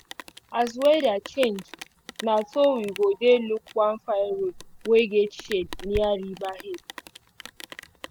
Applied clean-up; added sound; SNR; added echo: none; Rain; 17 dB; none.